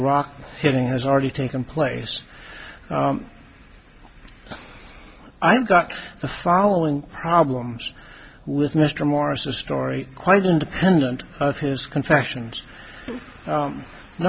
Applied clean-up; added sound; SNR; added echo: none; none; none; none.